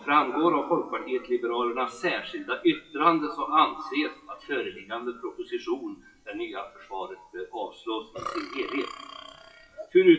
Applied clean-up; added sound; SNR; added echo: classical method WPE with log-MMSE.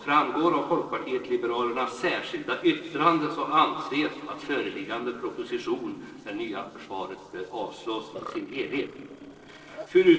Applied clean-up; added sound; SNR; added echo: neural separator model SepFormer DNS4.